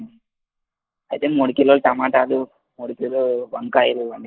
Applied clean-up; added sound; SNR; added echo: neural mask model Resemble Enhance denoiser.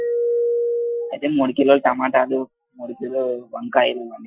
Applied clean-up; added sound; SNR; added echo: classical method Wiener filter.